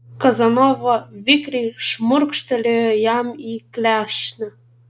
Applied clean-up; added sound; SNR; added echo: none; none; none; none.